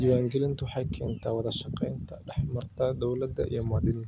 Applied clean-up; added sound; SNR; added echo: none; none; none; none.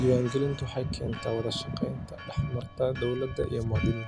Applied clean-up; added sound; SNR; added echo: none; Church bell + Keyboard (musical); 15 dB; none.